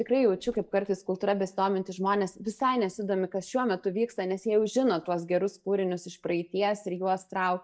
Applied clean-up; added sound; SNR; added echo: neural mask model DeepFilterNet 3.